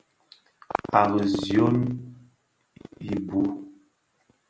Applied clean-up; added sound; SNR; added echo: none; none; none; none.